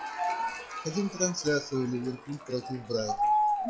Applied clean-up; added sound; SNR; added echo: classical method log-MMSE.